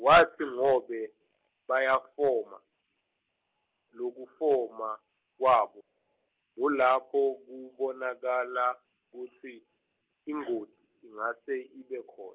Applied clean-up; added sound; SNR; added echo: none; none; none; none.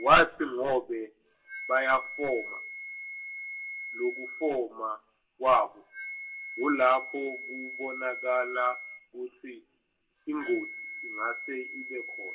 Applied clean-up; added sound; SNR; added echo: none; Wind instrument, woodwind instrument; 11 dB; reverberation time 0.2 s.